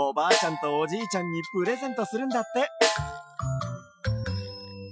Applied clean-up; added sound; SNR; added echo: classical method Wiener filter.